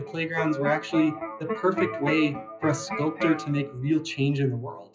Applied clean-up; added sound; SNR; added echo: classical method WPE with log-MMSE.